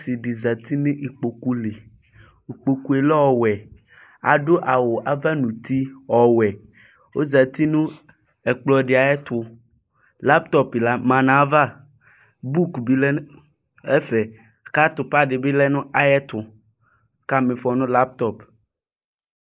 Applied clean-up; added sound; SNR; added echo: neural mask model Resemble Enhance denoiser.